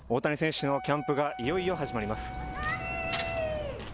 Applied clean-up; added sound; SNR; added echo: none; Wind instrument, woodwind instrument + Bus; 9 dB; none.